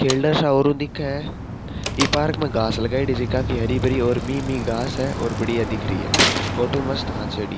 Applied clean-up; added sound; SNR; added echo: none; Bicycle + Slam; 3 dB; none.